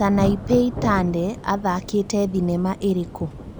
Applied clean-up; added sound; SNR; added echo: none; Thunder / Rain; 9 dB; none.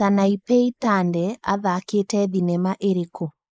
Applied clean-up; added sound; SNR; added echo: neural mask model Resemble Enhance denoiser.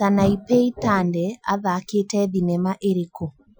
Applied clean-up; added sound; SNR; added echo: classical method Wiener filter.